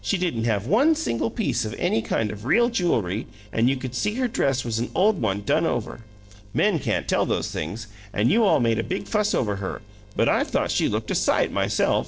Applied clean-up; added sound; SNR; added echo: neural separator model SepFormer DNS4.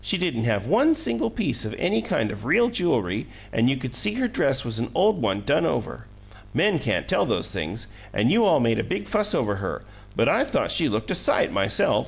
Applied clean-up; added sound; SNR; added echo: none; none; none; none.